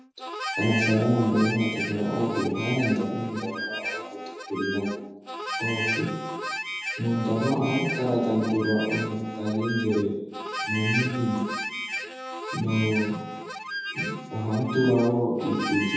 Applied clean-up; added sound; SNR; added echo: none; Harmonica; 6 dB; reverberation time 1.0 s.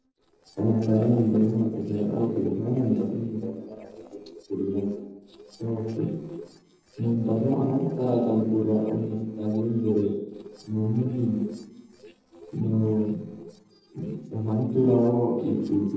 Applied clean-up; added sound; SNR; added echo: neural separator model SepFormer DNS4.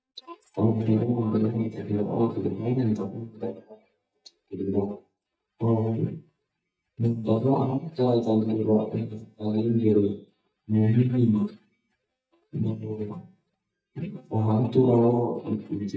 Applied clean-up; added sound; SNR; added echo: neural mask model DeepFilterNet 3.